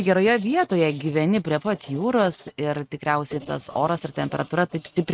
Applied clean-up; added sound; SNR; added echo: neural mask model RNNoise.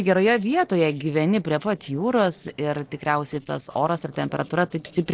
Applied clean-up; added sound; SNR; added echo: neural separator model SepFormer DNS4.